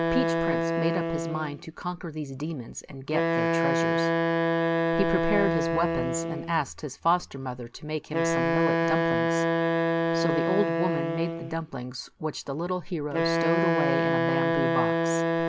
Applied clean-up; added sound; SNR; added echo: none; Wind instrument, woodwind instrument; -4 dB; none.